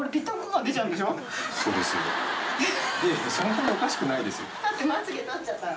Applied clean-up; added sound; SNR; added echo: none; Skateboard; 13 dB; none.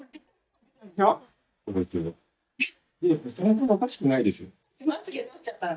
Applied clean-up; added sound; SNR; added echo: neural mask model DeepFilterNet 3.